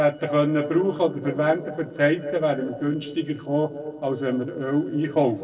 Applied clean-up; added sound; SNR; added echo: neural separator model SepFormer DNS4.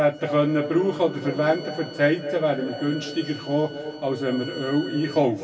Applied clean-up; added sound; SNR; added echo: none; Bowed string instrument; 19 dB; reverberation time 2.4 s.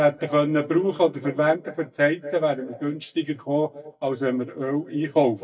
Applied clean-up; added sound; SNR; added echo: neural mask model DeepFilterNet 3.